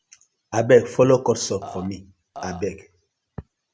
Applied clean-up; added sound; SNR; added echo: none; Burping, eructation; 15 dB; none.